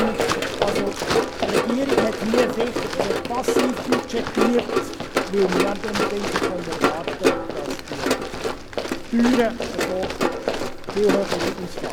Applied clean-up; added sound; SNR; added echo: none; Run; -2 dB; none.